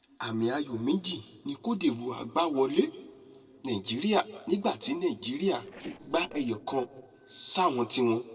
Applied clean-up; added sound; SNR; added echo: neural separator model SepFormer DNS4.